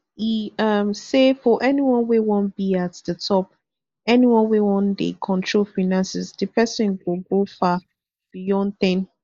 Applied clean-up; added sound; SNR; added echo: neural mask model Resemble Enhance denoiser.